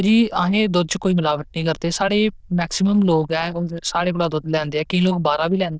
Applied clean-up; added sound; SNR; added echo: neural diffusion model UNIVERSE++.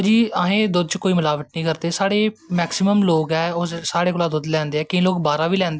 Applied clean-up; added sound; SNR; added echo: none; none; none; none.